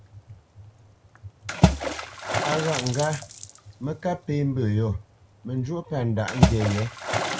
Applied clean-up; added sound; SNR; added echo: none; Water / Splash, splatter; 0 dB; none.